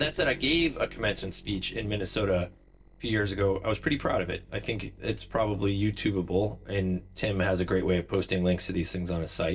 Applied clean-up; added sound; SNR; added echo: neural separator model SepFormer DNS4.